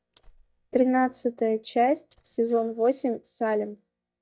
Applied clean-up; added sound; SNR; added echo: neural mask model DeepFilterNet 3.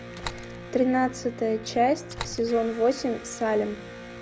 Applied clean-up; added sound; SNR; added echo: none; Slam + Electric guitar; 12 dB; none.